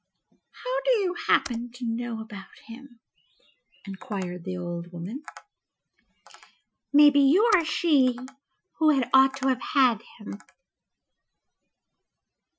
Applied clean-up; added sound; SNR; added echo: classical method Wiener filter.